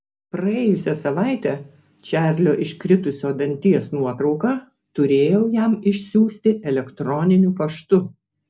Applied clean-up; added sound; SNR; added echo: none; none; none; none.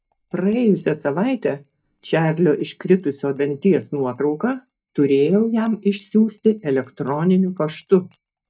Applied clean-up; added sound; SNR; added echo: neural mask model DeepFilterNet 3.